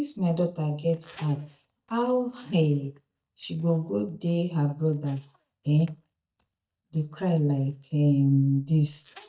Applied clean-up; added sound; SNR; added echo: neural mask model DeepFilterNet 3.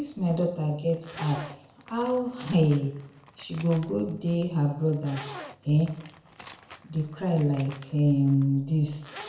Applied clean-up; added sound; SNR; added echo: none; Zipper (clothing); 20 dB; reverberation time 0.7 s.